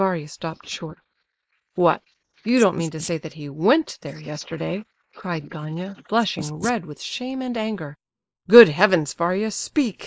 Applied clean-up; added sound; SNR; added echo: neural mask model Resemble Enhance denoiser.